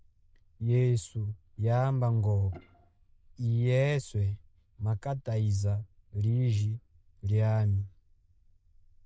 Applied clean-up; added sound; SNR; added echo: neural diffusion model UNIVERSE++.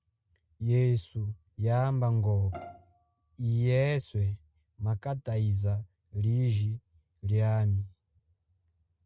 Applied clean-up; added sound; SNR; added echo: none; Bowed string instrument; 18 dB; none.